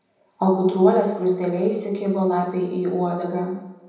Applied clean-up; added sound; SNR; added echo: none; none; none; reverberation time 0.9 s.